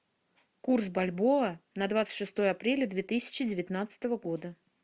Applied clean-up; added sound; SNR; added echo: none; none; none; none.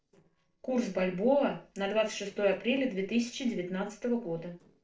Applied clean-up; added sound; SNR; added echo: neural separator model SepFormer DNS4.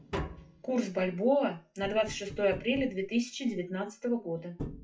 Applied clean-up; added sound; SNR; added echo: classical method WPE with log-MMSE.